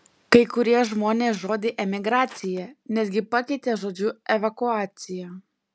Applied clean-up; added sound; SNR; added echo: none; none; none; none.